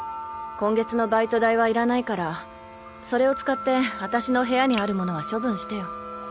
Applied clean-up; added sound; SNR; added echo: none; none; none; none.